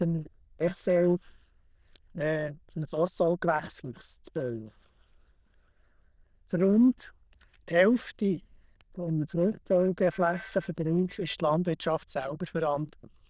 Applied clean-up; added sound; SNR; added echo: neural diffusion model UNIVERSE++.